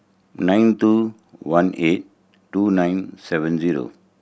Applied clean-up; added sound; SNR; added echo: none; none; none; none.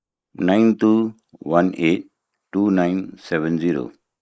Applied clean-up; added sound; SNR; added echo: neural mask model Resemble Enhance denoiser.